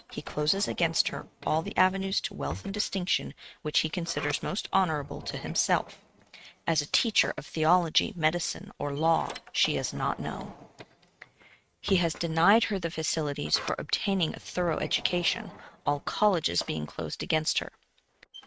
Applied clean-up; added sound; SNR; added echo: neural mask model RNNoise.